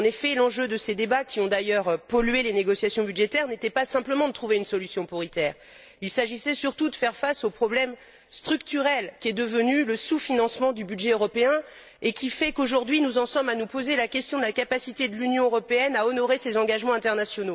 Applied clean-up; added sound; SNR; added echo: none; none; none; none.